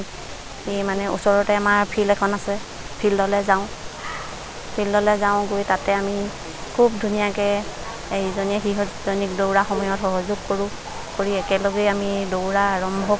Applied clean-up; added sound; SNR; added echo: none; none; none; none.